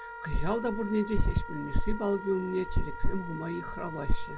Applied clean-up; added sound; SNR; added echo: none; Wind instrument, woodwind instrument; 14 dB; none.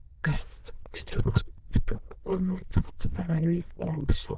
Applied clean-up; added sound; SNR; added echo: neural diffusion model UNIVERSE++.